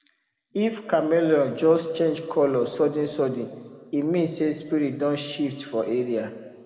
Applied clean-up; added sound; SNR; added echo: none; none; none; reverberation time 1.7 s.